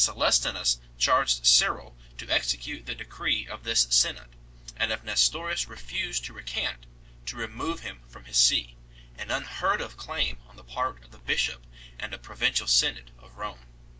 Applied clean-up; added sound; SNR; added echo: none; Bird; 14 dB; none.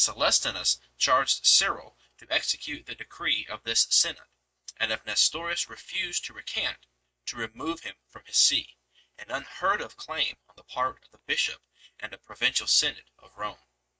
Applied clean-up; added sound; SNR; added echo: neural mask model RNNoise.